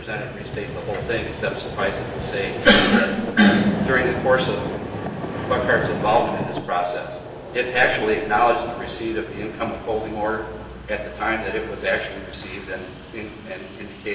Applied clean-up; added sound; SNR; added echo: none; Vehicle; 8 dB; reverberation time 1.1 s.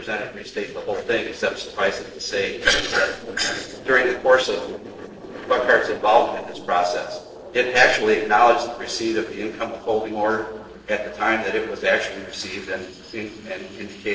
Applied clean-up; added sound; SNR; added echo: neural separator model SepFormer DNS4.